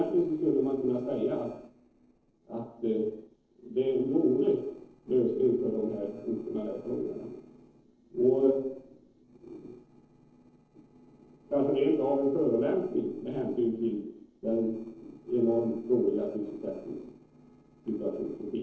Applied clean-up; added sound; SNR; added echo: neural separator model SepFormer DNS4.